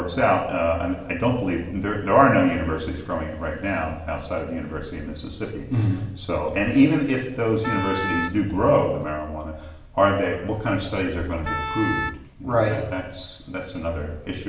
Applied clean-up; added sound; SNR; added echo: none; Wind instrument, woodwind instrument; 6 dB; reverberation time 0.8 s.